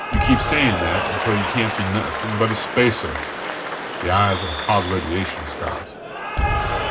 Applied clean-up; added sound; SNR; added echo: none; Applause / Cheering; 2 dB; reverberation time 0.2 s.